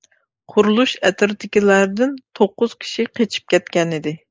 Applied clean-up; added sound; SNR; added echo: neural mask model Resemble Enhance denoiser.